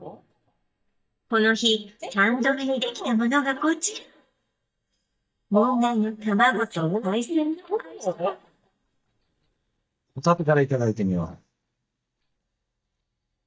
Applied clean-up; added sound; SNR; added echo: neural mask model DeepFilterNet 3.